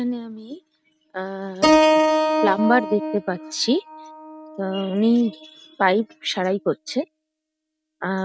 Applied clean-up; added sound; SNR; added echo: neural mask model RNNoise.